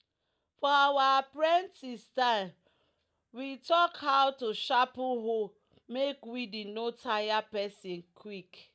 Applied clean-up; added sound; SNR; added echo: none; none; none; none.